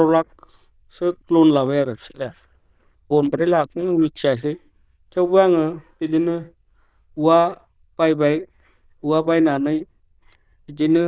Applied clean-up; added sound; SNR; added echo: neural diffusion model UNIVERSE++.